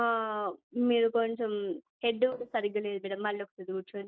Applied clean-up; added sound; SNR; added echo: neural mask model DeepFilterNet 3.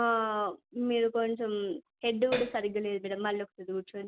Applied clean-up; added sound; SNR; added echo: none; Hi-hat; 5 dB; none.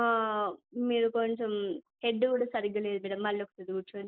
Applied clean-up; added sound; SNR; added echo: neural mask model Resemble Enhance denoiser.